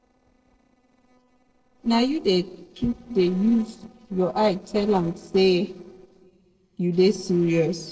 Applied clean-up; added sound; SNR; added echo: neural separator model SepFormer DNS4.